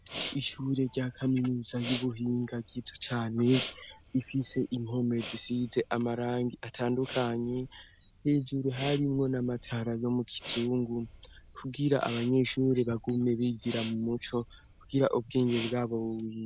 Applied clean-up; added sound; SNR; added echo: none; Respiratory sounds; 13 dB; none.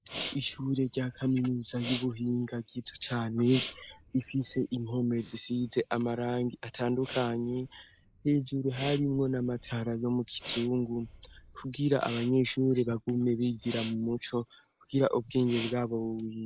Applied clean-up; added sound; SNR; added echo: neural mask model Resemble Enhance denoiser.